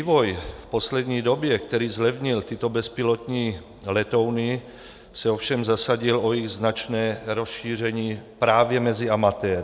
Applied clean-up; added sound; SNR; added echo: none; none; none; none.